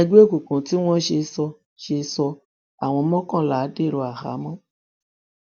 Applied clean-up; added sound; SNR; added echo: none; none; none; none.